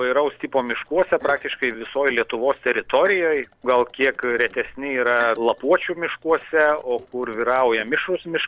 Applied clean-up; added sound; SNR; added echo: neural separator model SepFormer DNS4.